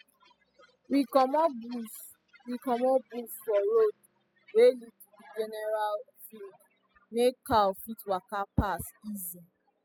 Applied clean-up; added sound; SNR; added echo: classical method spectral subtraction.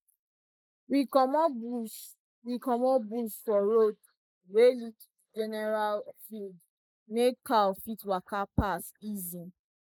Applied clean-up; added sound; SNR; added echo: neural mask model Resemble Enhance denoiser.